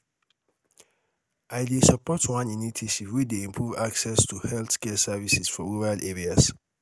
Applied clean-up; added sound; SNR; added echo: none; none; none; none.